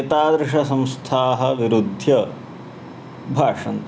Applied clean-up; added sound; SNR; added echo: none; none; none; none.